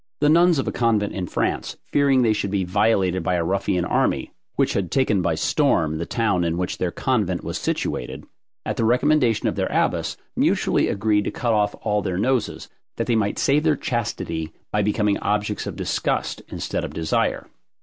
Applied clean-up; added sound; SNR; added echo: none; none; none; none.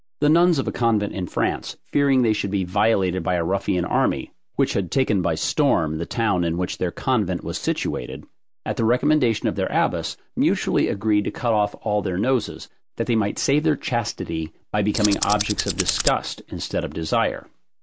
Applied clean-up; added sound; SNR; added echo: none; Tools; 4 dB; none.